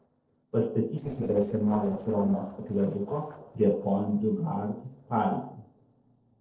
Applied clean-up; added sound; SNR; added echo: neural separator model SepFormer DNS4.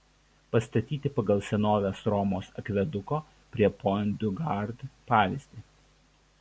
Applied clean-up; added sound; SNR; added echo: none; none; none; none.